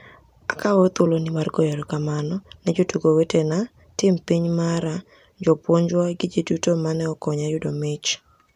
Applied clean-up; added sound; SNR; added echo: none; none; none; none.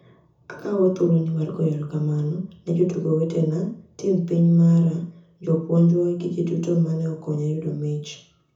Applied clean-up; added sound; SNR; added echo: none; none; none; reverberation time 0.5 s.